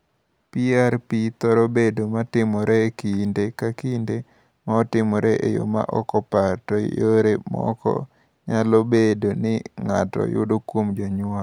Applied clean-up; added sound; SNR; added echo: none; none; none; none.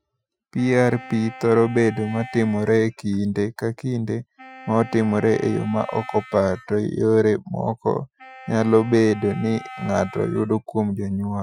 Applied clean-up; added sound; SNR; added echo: classical method Wiener filter.